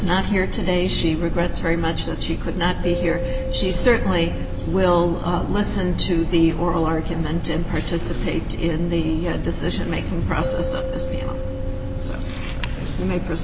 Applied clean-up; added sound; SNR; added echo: none; Bass guitar + Keyboard (musical); 11 dB; none.